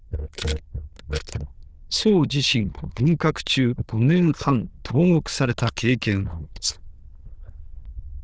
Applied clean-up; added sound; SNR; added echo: neural diffusion model UNIVERSE++.